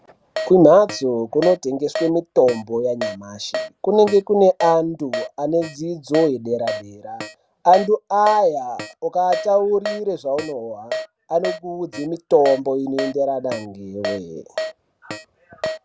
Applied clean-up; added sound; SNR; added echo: none; Keyboard (musical); 11 dB; none.